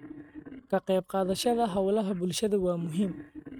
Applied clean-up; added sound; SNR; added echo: neural mask model RNNoise.